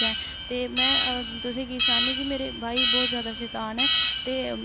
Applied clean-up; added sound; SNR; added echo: none; Alarm; -5 dB; none.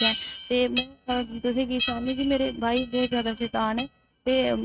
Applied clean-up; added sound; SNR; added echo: neural mask model RNNoise.